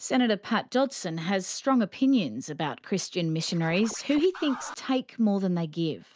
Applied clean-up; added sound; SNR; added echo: none; Scratching (performance technique); 15 dB; none.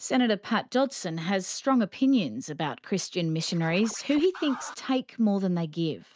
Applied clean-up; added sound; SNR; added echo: neural mask model RNNoise.